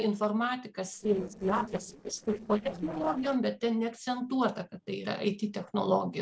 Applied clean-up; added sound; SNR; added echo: neural separator model SepFormer DNS4.